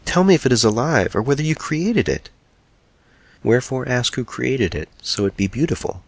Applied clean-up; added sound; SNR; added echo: none; none; none; none.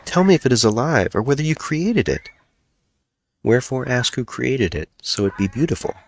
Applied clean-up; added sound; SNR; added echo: neural mask model RNNoise.